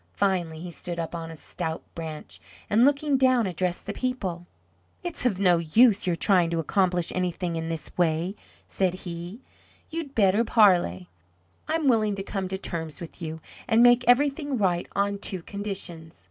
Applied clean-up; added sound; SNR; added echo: none; none; none; none.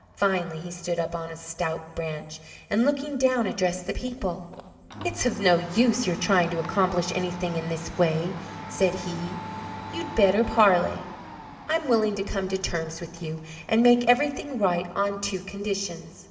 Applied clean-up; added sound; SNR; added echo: none; Domestic sounds, home sounds; 15 dB; reverberation time 2.7 s.